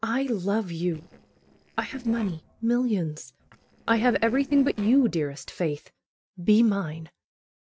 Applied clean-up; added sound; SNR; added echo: neural separator model SepFormer DNS4.